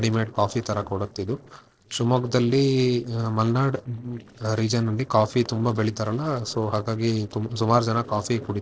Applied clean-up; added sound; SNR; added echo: neural separator model SepFormer DNS4.